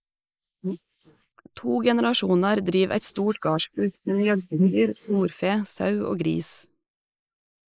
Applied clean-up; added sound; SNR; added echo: neural mask model Resemble Enhance denoiser.